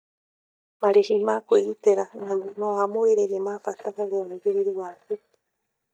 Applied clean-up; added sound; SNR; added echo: neural mask model DeepFilterNet 3.